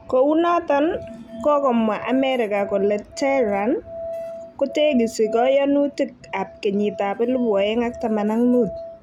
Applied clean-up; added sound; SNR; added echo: none; Musical instrument; 14 dB; none.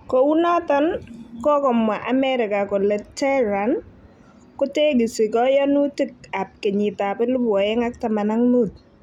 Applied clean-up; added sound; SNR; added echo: none; none; none; none.